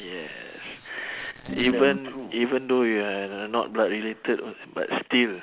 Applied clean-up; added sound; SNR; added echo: none; Piano; 4 dB; none.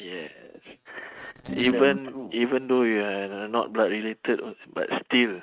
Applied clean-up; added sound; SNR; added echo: neural mask model RNNoise.